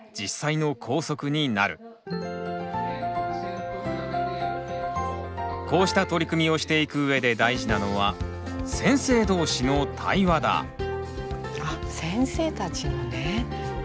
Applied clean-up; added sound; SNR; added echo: none; none; none; none.